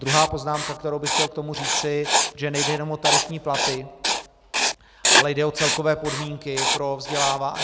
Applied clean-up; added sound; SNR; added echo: none; Writing; -2 dB; none.